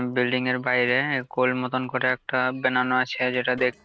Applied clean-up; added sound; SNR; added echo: neural separator model SepFormer DNS4.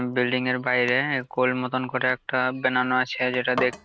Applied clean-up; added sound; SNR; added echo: none; Domestic sounds, home sounds; 16 dB; none.